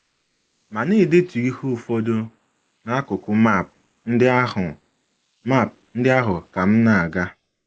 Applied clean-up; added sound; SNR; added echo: neural mask model Resemble Enhance denoiser.